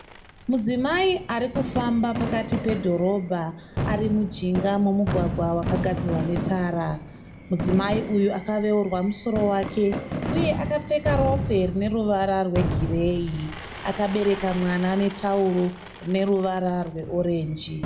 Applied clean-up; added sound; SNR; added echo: none; Fireworks; 7 dB; reverberation time 1.0 s.